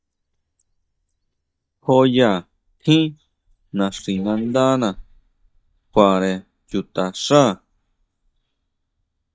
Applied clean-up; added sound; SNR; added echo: neural mask model DeepFilterNet 3.